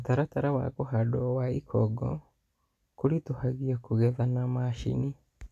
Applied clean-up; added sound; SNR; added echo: none; none; none; none.